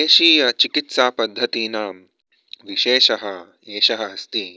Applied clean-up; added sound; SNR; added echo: none; none; none; none.